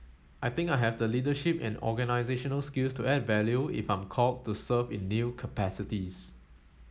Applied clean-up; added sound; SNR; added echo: none; none; none; none.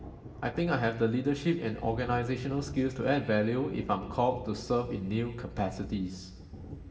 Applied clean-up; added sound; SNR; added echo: none; Thunder; 15 dB; reverberation time 1.6 s.